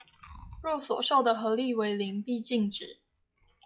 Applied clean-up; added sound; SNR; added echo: classical method log-MMSE.